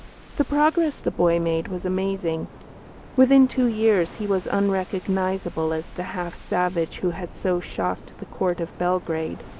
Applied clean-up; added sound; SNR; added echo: none; Waves, surf; 17 dB; none.